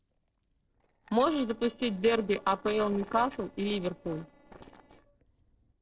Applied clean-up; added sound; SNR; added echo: neural separator model SepFormer DNS4.